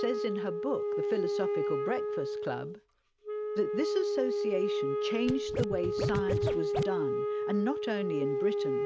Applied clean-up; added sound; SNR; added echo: none; Scratching (performance technique) + Wind instrument, woodwind instrument; -3 dB; none.